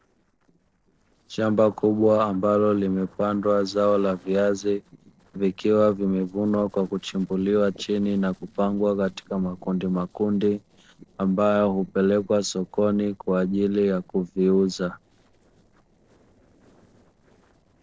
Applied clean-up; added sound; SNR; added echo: neural separator model SepFormer DNS4.